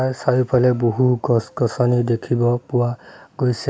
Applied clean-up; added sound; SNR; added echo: none; none; none; none.